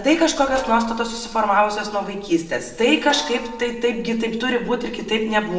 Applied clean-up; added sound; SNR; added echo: none; Snare drum; 19 dB; reverberation time 0.7 s.